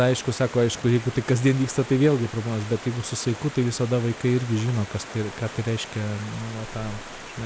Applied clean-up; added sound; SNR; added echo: none; Stream; 14 dB; none.